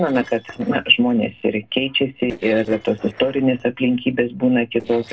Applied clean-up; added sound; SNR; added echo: neural separator model SepFormer DNS4.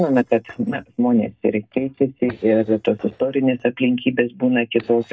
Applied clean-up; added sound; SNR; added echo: neural mask model DeepFilterNet 3.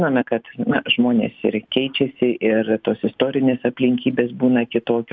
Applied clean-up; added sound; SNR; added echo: none; none; none; none.